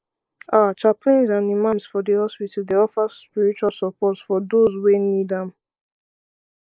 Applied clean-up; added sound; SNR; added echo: neural mask model Resemble Enhance denoiser.